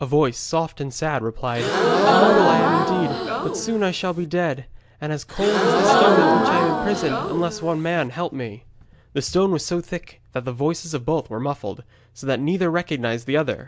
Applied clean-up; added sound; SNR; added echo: none; Crowd / Gasp; -4 dB; none.